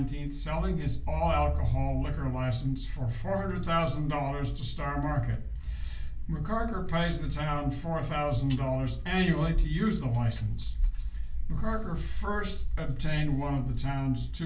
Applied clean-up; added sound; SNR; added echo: none; none; none; reverberation time 0.3 s.